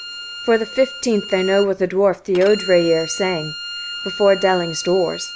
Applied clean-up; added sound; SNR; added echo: none; Bowed string instrument; 12 dB; none.